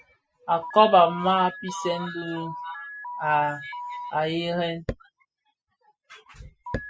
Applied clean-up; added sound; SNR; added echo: classical method spectral subtraction.